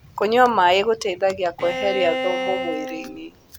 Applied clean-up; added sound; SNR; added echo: none; Bowed string instrument; 6 dB; none.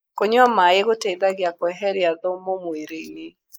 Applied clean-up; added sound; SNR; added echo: neural mask model Resemble Enhance denoiser.